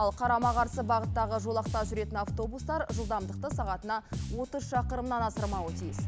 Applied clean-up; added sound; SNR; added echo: none; Bass guitar; 4 dB; none.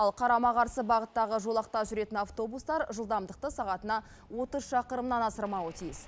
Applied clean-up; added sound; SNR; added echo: none; none; none; none.